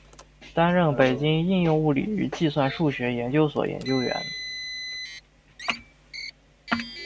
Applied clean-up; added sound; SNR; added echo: none; Car; 15 dB; none.